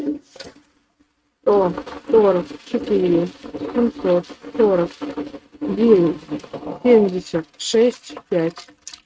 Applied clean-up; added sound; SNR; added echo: neural mask model RNNoise.